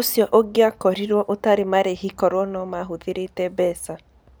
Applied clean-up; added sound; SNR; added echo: none; none; none; none.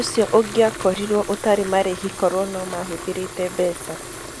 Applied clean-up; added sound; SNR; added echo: none; Fill (with liquid) / Water tap, faucet; 10 dB; none.